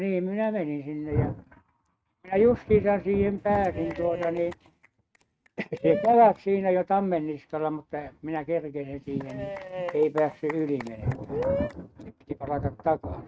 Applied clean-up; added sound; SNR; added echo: neural mask model RNNoise.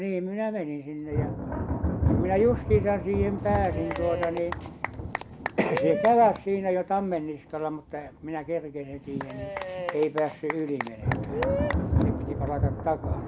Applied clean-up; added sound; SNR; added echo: none; Applause / Cheering / Clapping + Thunder; 2 dB; none.